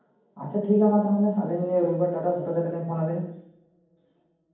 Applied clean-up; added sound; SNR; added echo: none; none; none; reverberation time 1.2 s.